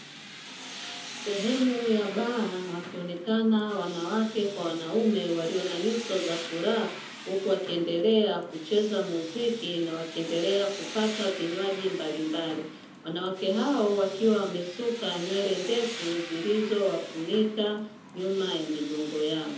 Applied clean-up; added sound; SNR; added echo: none; Tools; 13 dB; reverberation time 0.6 s.